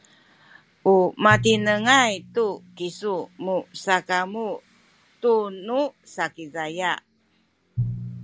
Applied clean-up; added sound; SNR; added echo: none; Drum; 13 dB; none.